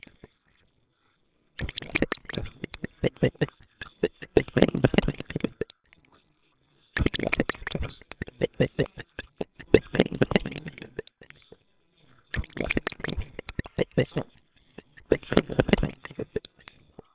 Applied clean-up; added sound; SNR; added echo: neural separator model SepFormer WHAMR!.